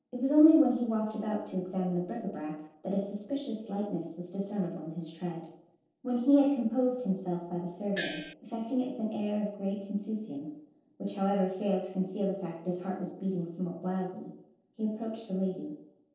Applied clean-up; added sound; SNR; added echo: neural separator model SepFormer DNS4.